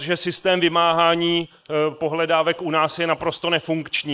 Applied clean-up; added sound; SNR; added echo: neural mask model Resemble Enhance denoiser.